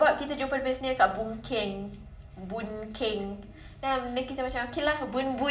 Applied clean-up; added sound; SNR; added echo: none; none; none; reverberation time 0.4 s.